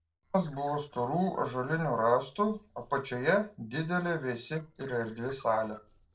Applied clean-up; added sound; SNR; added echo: neural separator model SepFormer DNS4.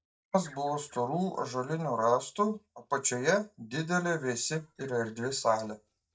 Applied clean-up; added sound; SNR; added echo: neural mask model DeepFilterNet 3.